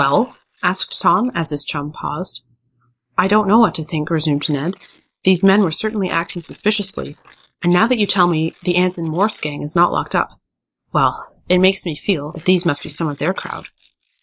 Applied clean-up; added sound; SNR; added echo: neural mask model Resemble Enhance denoiser.